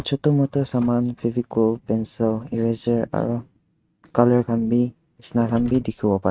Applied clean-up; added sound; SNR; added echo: neural mask model RNNoise.